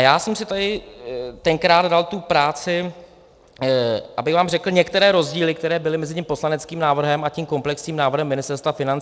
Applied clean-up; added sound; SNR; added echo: none; none; none; none.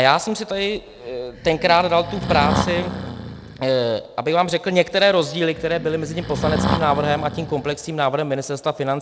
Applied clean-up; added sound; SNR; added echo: none; Breathing; 6 dB; none.